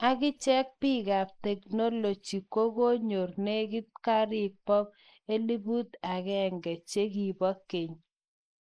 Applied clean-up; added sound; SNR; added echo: neural mask model Resemble Enhance denoiser.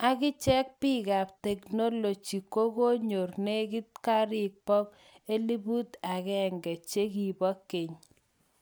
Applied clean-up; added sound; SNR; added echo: none; none; none; none.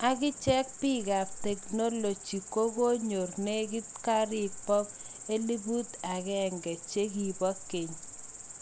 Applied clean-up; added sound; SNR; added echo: none; Cricket; 4 dB; none.